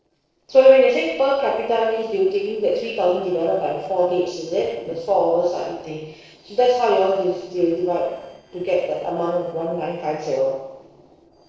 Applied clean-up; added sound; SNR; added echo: neural separator model SepFormer DNS4.